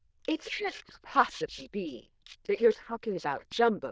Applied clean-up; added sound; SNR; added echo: neural diffusion model UNIVERSE++.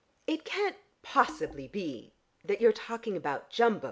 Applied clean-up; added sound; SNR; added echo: none; none; none; none.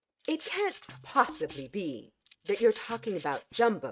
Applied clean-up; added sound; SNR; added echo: neural mask model RNNoise.